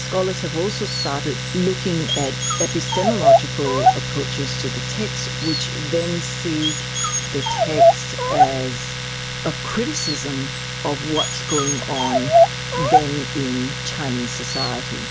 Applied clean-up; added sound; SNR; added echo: none; Domestic sounds, home sounds + Dog; -5 dB; none.